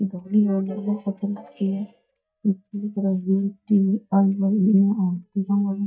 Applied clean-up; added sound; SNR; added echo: neural mask model DeepFilterNet 3.